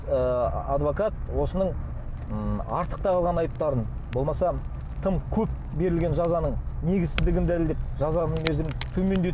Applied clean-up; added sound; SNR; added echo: none; Crack / Crackle; 19 dB; none.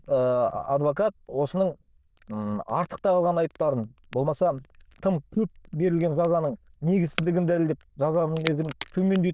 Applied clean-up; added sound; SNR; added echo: neural diffusion model UNIVERSE++.